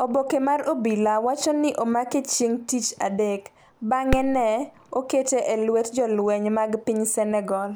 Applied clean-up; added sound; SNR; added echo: none; Fireworks; 14 dB; none.